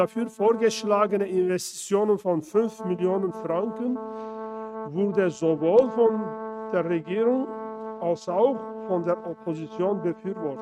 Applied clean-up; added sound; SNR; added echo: neural mask model RNNoise.